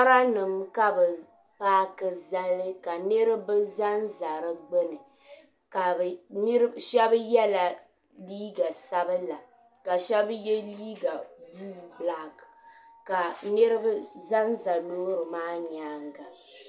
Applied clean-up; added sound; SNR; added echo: none; none; none; none.